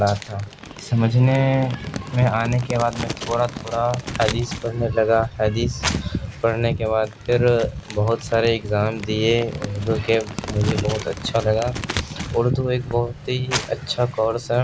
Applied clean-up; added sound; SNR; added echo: none; Crumpling, crinkling; 12 dB; none.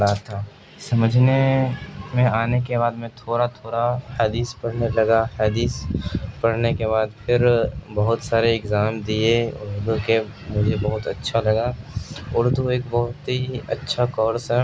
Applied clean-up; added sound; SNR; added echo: none; none; none; none.